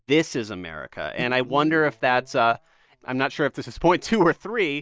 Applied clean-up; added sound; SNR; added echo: neural mask model DeepFilterNet 3.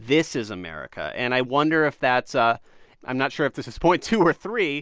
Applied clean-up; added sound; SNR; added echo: none; none; none; none.